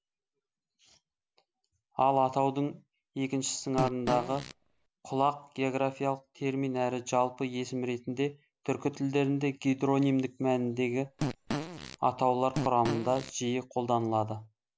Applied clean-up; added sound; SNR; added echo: none; Fart; 6 dB; none.